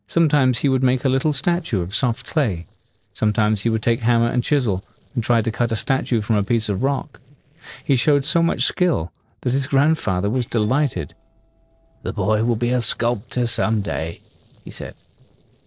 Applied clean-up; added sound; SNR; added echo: neural separator model SepFormer DNS4.